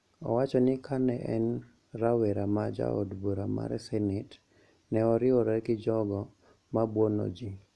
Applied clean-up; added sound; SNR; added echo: none; none; none; none.